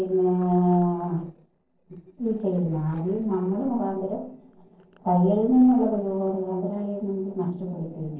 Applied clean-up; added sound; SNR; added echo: neural separator model SepFormer DNS4.